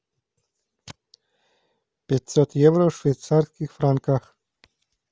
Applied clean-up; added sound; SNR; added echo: none; none; none; none.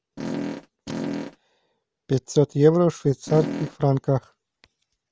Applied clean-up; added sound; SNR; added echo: none; Fart; 6 dB; none.